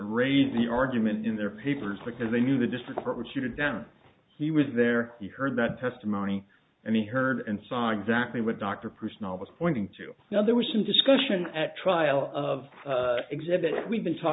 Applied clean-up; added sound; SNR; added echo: none; none; none; none.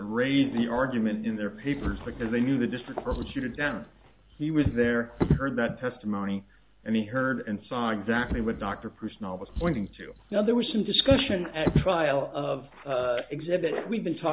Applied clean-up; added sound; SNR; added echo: none; Drawer open or close; 8 dB; none.